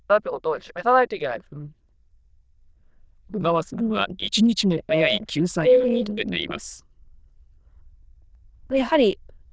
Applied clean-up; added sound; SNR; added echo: neural diffusion model UNIVERSE++.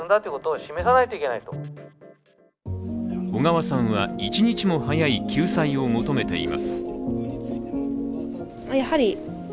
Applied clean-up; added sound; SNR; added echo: none; none; none; none.